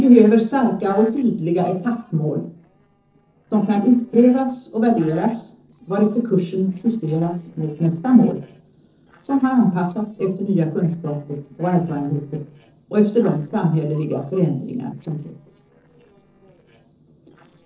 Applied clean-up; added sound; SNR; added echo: neural separator model SepFormer DNS4.